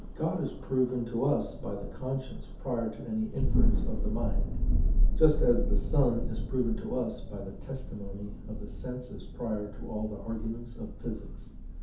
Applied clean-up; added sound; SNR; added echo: none; Thunder; -3 dB; reverberation time 0.5 s.